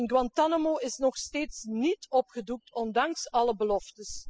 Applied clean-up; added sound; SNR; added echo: classical method spectral subtraction.